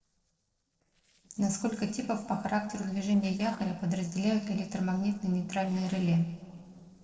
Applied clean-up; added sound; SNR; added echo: neural separator model SepFormer DNS4.